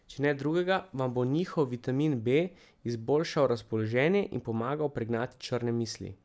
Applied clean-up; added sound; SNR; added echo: none; none; none; none.